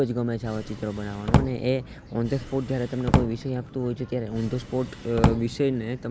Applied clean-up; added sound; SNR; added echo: none; Drawer open or close; 0 dB; none.